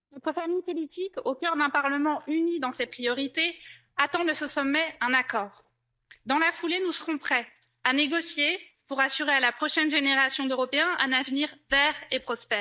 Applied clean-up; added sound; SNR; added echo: neural mask model DeepFilterNet 3.